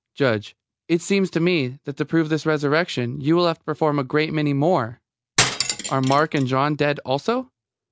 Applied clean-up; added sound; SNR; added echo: none; Cutlery, silverware; 3 dB; none.